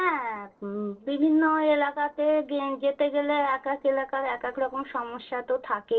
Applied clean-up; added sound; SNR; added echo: neural separator model SepFormer DNS4.